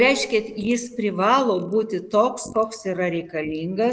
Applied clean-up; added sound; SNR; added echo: neural mask model Resemble Enhance denoiser.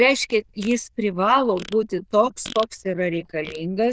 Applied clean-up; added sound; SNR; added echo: neural diffusion model UNIVERSE++.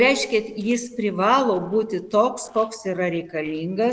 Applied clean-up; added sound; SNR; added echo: neural separator model SepFormer DNS4.